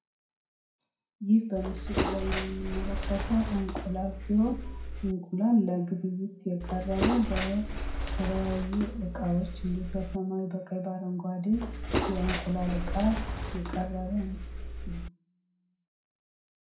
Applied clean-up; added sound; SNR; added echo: none; Bird; 2 dB; reverberation time 0.5 s.